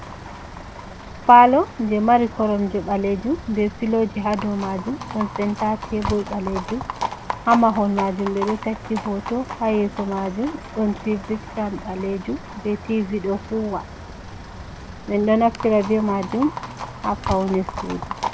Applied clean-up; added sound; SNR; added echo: none; Livestock, farm animals, working animals; 10 dB; none.